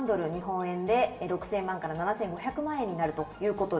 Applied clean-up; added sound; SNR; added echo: none; none; none; reverberation time 0.8 s.